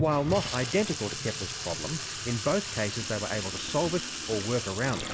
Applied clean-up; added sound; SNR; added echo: none; Sink (filling or washing) / Water tap, faucet; 5 dB; none.